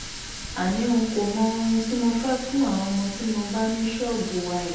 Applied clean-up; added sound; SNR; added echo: none; Water tap, faucet; 11 dB; reverberation time 0.8 s.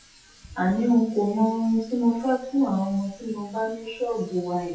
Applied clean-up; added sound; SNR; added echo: classical method WPE with log-MMSE.